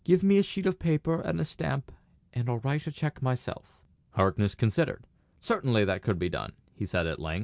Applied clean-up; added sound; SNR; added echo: none; none; none; none.